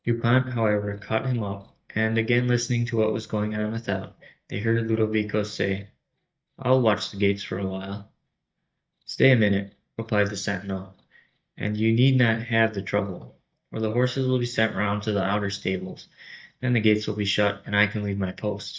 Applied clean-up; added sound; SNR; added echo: neural mask model DeepFilterNet 3.